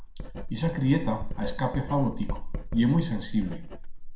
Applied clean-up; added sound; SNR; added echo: none; Writing; 5 dB; reverberation time 0.4 s.